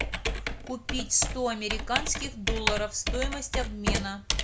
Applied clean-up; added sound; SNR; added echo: none; Computer keyboard; -1 dB; none.